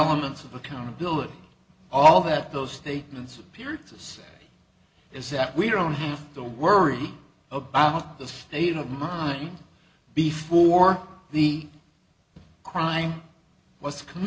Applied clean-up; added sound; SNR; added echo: none; none; none; none.